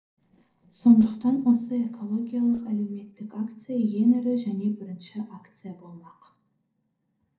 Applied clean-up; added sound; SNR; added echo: neural separator model SepFormer DNS4.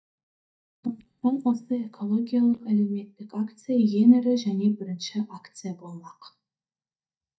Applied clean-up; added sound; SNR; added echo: neural mask model DeepFilterNet 3.